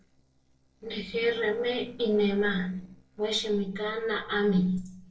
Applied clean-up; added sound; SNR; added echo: neural separator model SepFormer DNS4.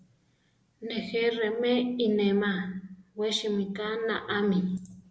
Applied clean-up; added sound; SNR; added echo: none; none; none; none.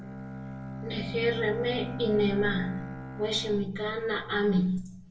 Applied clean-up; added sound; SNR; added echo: none; Bowed string instrument; 9 dB; reverberation time 0.2 s.